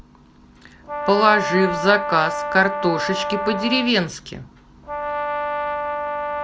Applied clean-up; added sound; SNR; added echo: none; Brass instrument; 4 dB; none.